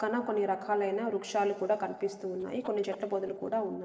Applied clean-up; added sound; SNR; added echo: neural separator model SepFormer DNS4.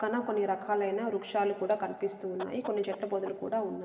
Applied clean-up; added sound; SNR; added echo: none; Chicken, rooster; 16 dB; reverberation time 2.3 s.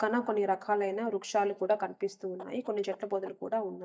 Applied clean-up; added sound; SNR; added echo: neural mask model DeepFilterNet 3.